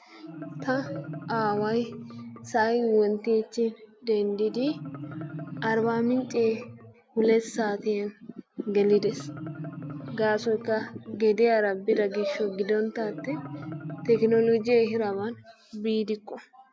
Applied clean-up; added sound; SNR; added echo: none; Marimba, xylophone; 14 dB; none.